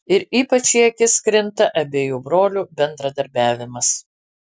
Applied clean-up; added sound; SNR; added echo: none; none; none; none.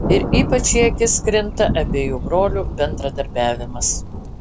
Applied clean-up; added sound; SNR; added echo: none; Thunder; 3 dB; none.